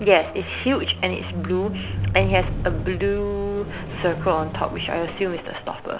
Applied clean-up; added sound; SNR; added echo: none; Squeak; 5 dB; none.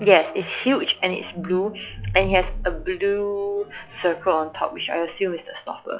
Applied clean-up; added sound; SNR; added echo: classical method log-MMSE.